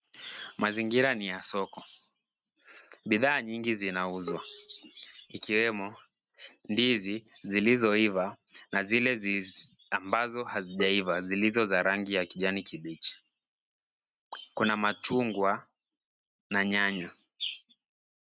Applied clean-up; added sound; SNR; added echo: neural mask model RNNoise.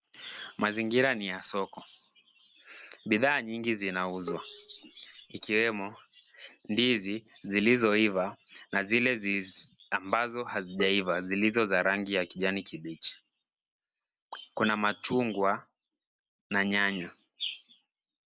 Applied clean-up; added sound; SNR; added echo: neural separator model SepFormer DNS4.